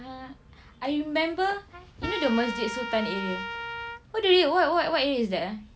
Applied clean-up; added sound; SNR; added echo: none; Trumpet; 10 dB; none.